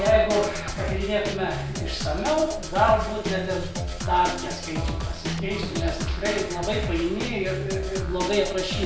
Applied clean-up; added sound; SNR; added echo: none; Drum kit; 4 dB; none.